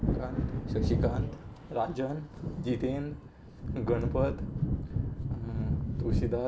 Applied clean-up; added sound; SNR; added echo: none; Thunder / Wind; -2 dB; none.